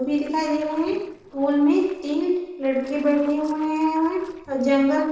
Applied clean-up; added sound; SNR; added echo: neural separator model SepFormer DNS4.